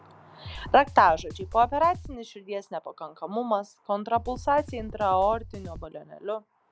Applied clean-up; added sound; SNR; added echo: none; Drum kit; 13 dB; none.